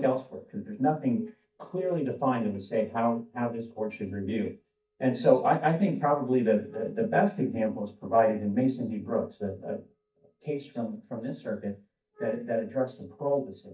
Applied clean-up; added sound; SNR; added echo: neural mask model DeepFilterNet 3.